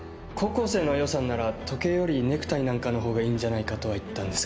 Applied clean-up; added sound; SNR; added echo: none; none; none; none.